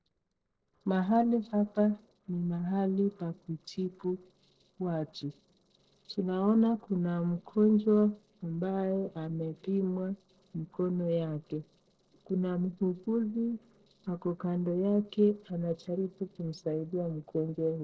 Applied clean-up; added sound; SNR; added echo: neural separator model SepFormer DNS4.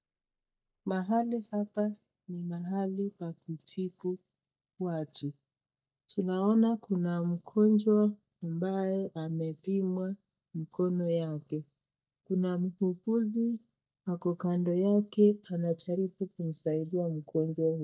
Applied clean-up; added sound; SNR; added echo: neural mask model DeepFilterNet 3.